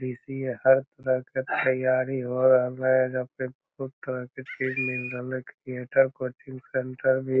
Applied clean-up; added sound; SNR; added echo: none; Bird; 8 dB; none.